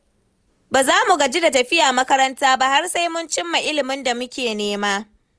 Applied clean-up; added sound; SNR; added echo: none; none; none; none.